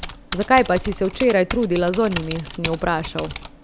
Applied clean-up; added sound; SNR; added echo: none; Typing; 11 dB; none.